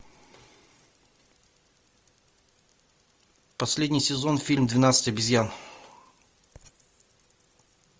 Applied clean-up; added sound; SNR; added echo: none; none; none; none.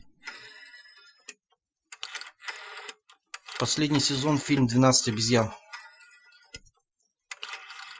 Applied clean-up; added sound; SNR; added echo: classical method Wiener filter.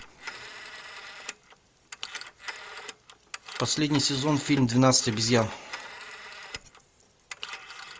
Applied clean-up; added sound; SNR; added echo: none; Telephone; 13 dB; none.